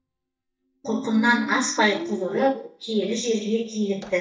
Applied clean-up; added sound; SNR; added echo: neural mask model DeepFilterNet 3.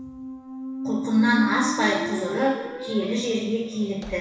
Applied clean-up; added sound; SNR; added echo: none; Squeak; 8 dB; reverberation time 1.1 s.